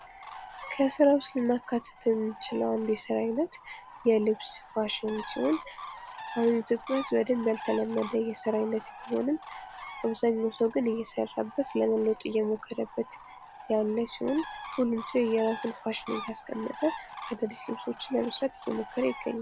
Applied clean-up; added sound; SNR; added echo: none; Bird; 14 dB; none.